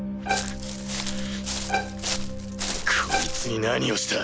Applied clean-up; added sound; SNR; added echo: none; Bowed string instrument + Walk, footsteps; 1 dB; none.